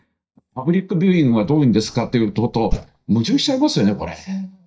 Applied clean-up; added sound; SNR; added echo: neural mask model DeepFilterNet 3.